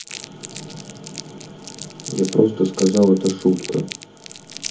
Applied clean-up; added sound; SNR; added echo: none; Crumpling, crinkling; 14 dB; reverberation time 0.3 s.